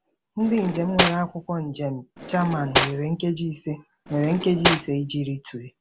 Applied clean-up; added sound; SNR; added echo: none; Cutlery, silverware; 0 dB; none.